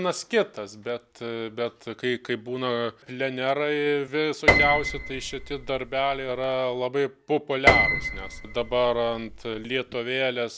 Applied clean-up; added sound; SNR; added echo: none; Piano; -1 dB; none.